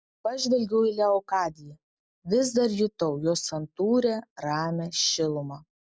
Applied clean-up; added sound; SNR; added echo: none; none; none; none.